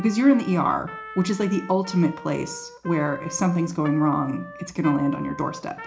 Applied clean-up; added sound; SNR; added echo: none; Trumpet; 15 dB; reverberation time 0.4 s.